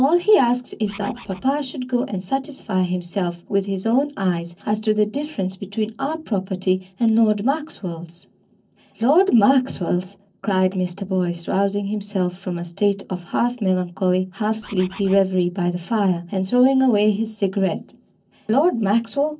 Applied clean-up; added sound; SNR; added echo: neural separator model SepFormer DNS4.